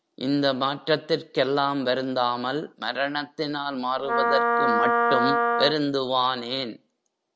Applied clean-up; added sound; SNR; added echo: none; Wind instrument, woodwind instrument; -2 dB; none.